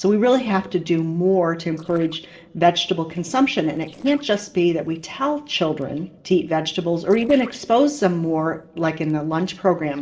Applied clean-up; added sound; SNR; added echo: neural separator model SepFormer DNS4.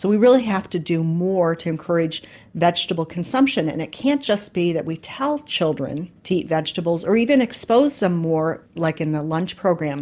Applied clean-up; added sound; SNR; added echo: none; none; none; none.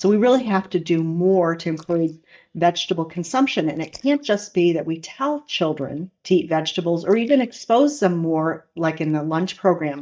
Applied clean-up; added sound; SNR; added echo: neural mask model DeepFilterNet 3.